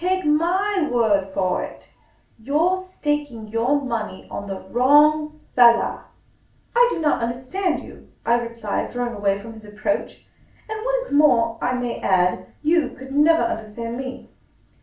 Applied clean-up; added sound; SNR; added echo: none; none; none; reverberation time 0.4 s.